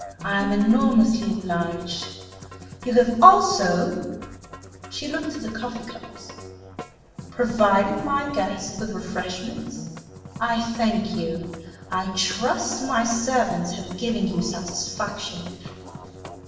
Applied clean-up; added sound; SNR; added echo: none; Musical instrument; 15 dB; reverberation time 1.1 s.